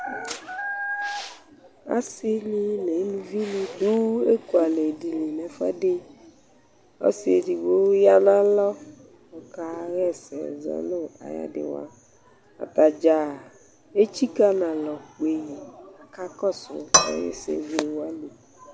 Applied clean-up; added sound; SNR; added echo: none; Cutlery, silverware / Dishes, pots, and pans; -2 dB; none.